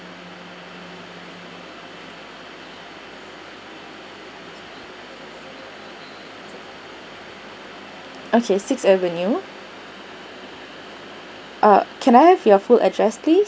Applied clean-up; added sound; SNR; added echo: none; none; none; none.